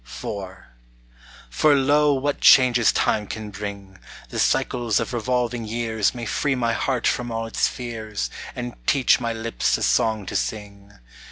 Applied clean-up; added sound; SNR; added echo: none; none; none; none.